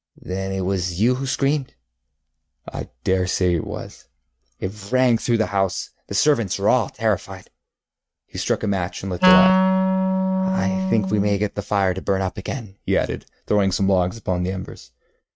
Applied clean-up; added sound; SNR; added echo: neural mask model RNNoise.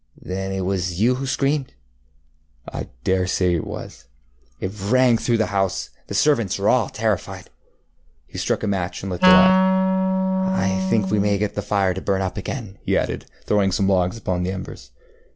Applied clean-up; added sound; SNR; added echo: none; Wind instrument, woodwind instrument; -3 dB; none.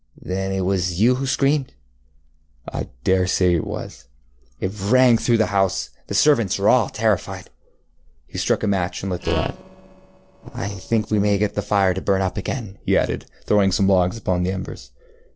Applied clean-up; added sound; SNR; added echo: neural separator model SepFormer DNS4.